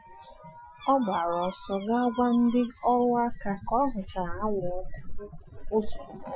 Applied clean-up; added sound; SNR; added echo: classical method Wiener filter.